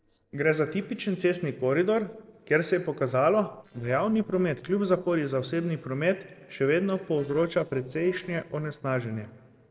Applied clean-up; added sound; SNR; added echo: neural separator model SepFormer DNS4.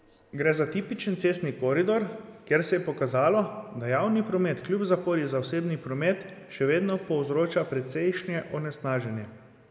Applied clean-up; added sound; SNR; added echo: none; none; none; none.